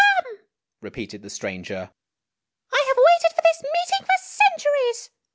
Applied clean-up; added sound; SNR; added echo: none; none; none; none.